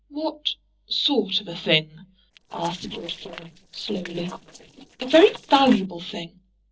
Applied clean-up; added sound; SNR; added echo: neural separator model SepFormer DNS4.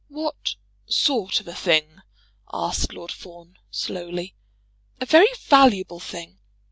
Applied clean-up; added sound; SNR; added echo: none; none; none; none.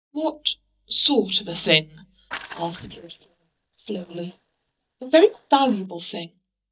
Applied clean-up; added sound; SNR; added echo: neural mask model DeepFilterNet 3.